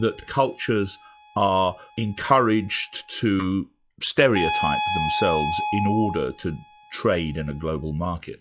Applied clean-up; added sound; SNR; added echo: classical method log-MMSE.